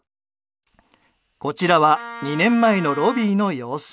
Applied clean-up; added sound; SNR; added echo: none; Wind instrument, woodwind instrument; 14 dB; none.